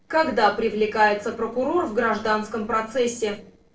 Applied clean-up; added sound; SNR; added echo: neural separator model SepFormer DNS4.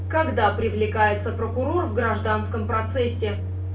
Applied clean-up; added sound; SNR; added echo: none; Microwave oven; 3 dB; reverberation time 0.3 s.